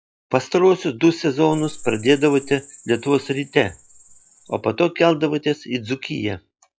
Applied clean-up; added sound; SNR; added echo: classical method log-MMSE.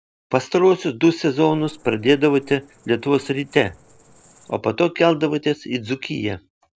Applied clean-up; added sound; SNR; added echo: neural separator model SepFormer DNS4.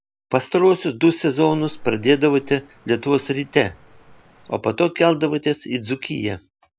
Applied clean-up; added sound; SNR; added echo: none; Cricket; 16 dB; none.